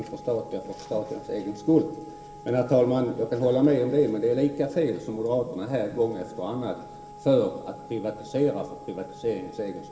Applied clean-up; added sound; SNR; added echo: none; Wind instrument, woodwind instrument; 19 dB; reverberation time 1.1 s.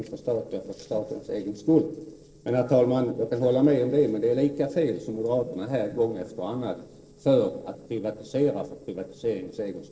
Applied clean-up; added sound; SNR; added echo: neural separator model SepFormer DNS4.